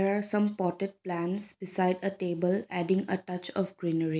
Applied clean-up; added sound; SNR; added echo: none; none; none; none.